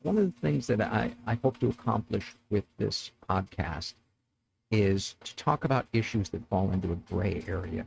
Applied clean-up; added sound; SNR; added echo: neural mask model RNNoise.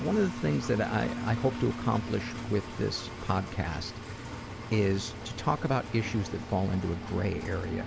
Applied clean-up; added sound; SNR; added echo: none; Engine; 8 dB; none.